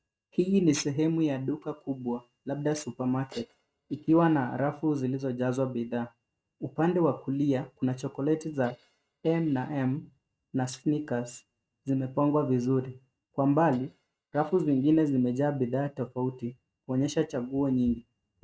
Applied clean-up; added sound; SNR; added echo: neural mask model RNNoise.